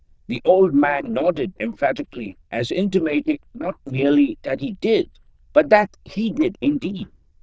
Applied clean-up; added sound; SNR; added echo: neural diffusion model UNIVERSE++.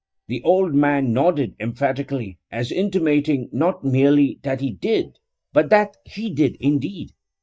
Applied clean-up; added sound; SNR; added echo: neural mask model DeepFilterNet 3.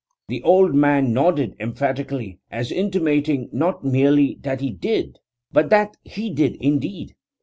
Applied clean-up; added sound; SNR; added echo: none; none; none; none.